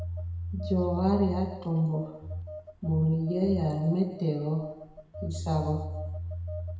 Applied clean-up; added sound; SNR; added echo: none; Telephone; 7 dB; reverberation time 1.0 s.